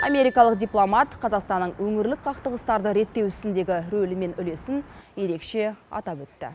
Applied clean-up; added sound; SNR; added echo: none; Piano; 20 dB; none.